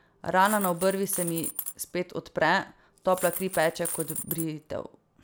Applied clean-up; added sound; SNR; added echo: none; Coin (dropping); 9 dB; none.